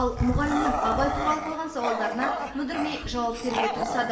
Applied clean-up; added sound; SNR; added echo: none; Bark / Growling; 1 dB; reverberation time 2.7 s.